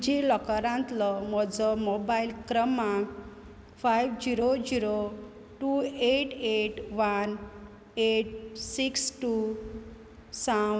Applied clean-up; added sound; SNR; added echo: none; none; none; none.